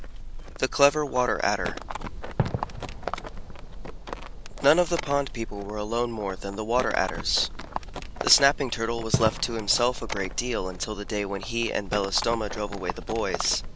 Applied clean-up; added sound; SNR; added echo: none; Livestock, farm animals, working animals + Fireworks; 6 dB; none.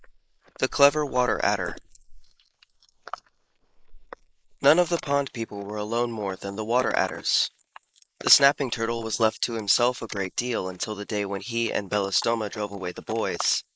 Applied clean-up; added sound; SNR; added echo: neural mask model Resemble Enhance denoiser.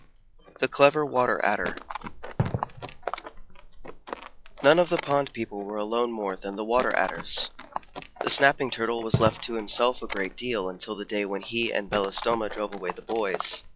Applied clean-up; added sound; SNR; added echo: classical method log-MMSE.